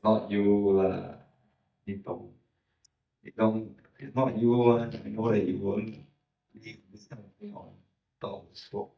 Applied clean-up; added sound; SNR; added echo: neural mask model DeepFilterNet 3.